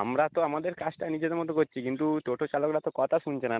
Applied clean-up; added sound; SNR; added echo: none; none; none; none.